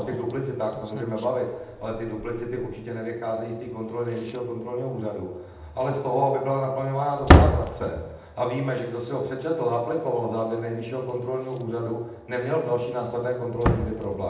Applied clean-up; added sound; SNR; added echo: none; Slam; 1 dB; reverberation time 0.8 s.